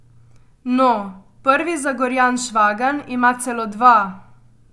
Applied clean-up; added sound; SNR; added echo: none; none; none; none.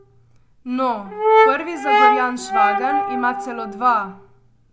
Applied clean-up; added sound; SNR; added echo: none; Brass instrument; -4 dB; none.